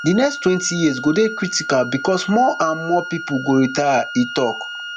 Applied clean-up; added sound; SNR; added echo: none; Wind instrument, woodwind instrument; 11 dB; none.